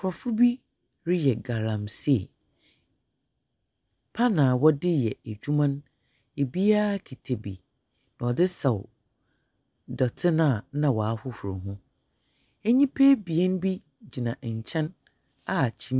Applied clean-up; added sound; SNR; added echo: none; none; none; none.